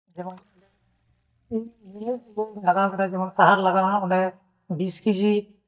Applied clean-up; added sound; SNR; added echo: neural mask model DeepFilterNet 3.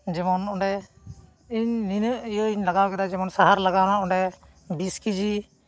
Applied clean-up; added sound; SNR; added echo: none; none; none; none.